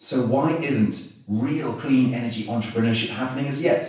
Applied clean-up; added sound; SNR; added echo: none; none; none; reverberation time 0.7 s.